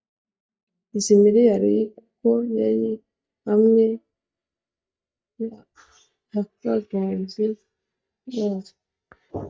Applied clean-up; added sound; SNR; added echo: neural mask model DeepFilterNet 3.